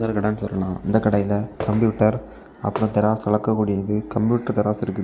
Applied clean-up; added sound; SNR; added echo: none; none; none; none.